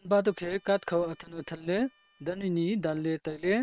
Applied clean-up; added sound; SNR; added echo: neural separator model SepFormer WHAM!.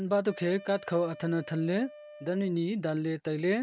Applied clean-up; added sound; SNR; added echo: none; Wind instrument, woodwind instrument; 20 dB; none.